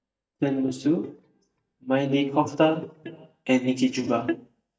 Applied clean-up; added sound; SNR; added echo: neural mask model DeepFilterNet 3.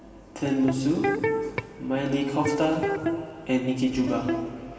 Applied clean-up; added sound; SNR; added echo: none; Electric guitar; 5 dB; reverberation time 2.4 s.